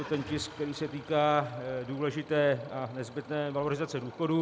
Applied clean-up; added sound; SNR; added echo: none; Idling / Engine starting; 18 dB; none.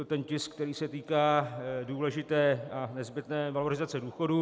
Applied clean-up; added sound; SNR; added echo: none; none; none; none.